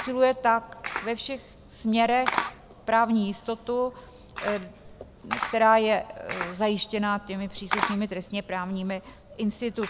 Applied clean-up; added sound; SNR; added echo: none; Camera; 10 dB; none.